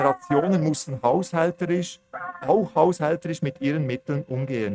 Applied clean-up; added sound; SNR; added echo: neural mask model RNNoise.